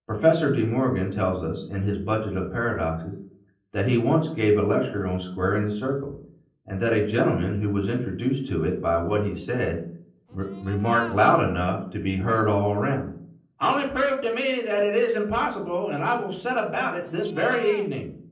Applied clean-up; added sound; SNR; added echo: neural separator model SepFormer DNS4.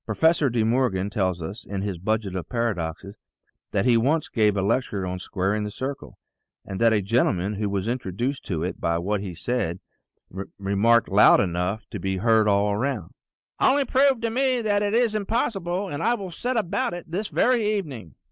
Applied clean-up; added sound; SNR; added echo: none; none; none; none.